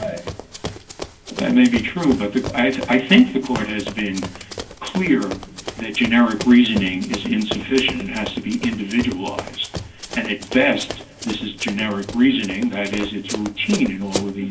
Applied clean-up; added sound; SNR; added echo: none; Run; 12 dB; reverberation time 0.3 s.